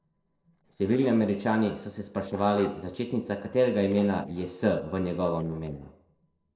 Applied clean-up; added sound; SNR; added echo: neural separator model SepFormer DNS4.